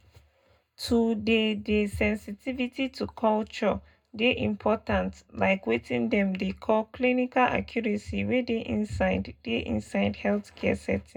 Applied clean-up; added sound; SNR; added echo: none; none; none; reverberation time 0.2 s.